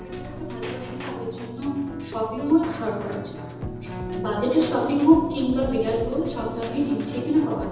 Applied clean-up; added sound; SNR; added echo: none; Keyboard (musical); 8 dB; reverberation time 1.1 s.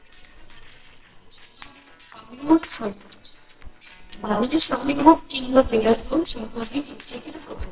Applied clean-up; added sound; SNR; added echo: neural separator model SepFormer WHAMR!.